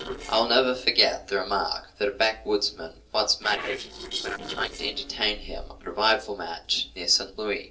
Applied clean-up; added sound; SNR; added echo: neural separator model SepFormer DNS4.